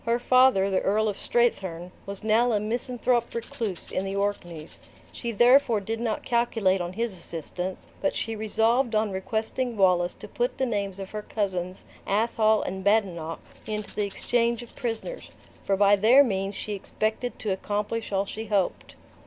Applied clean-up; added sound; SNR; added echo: none; Rattle / Rattle (instrument); 14 dB; none.